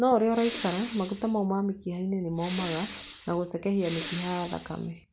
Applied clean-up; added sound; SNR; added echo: none; Respiratory sounds; 6 dB; none.